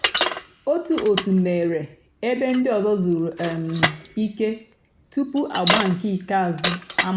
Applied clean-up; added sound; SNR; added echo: none; Bicycle; 6 dB; none.